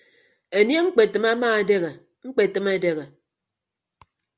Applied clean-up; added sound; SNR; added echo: none; none; none; none.